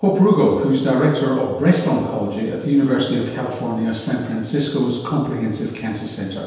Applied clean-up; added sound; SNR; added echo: none; none; none; reverberation time 1.2 s.